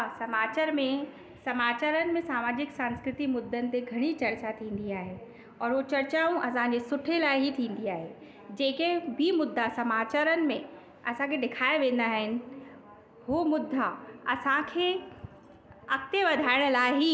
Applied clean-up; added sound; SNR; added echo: none; none; none; none.